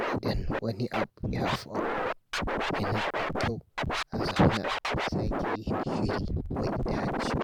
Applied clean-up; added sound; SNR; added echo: none; Scratching (performance technique); -4 dB; none.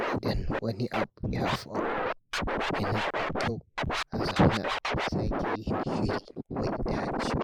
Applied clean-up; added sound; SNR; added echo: neural mask model Resemble Enhance denoiser.